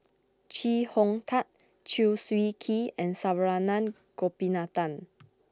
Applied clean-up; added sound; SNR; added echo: none; none; none; none.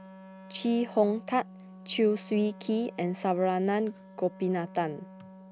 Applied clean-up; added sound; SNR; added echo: none; Wind instrument, woodwind instrument; 18 dB; none.